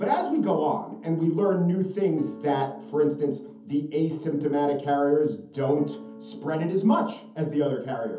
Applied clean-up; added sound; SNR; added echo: none; Electric guitar / Strum; 18 dB; reverberation time 0.7 s.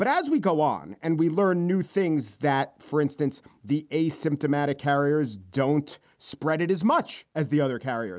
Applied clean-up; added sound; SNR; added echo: none; none; none; none.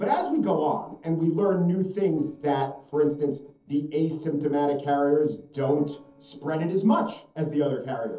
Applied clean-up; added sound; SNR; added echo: neural separator model SepFormer DNS4.